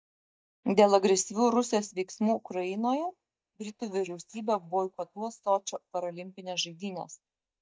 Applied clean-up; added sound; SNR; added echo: neural mask model DeepFilterNet 3.